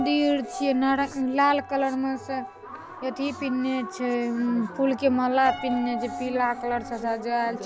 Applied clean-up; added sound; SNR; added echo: none; Piano; 15 dB; none.